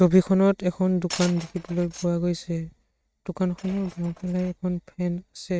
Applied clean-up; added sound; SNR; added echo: neural mask model RNNoise.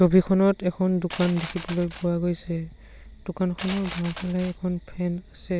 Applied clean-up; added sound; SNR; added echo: none; Glass; 11 dB; none.